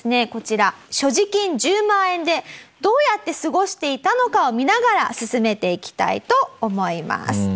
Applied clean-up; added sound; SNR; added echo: none; none; none; none.